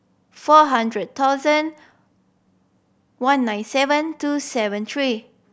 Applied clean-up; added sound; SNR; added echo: none; none; none; none.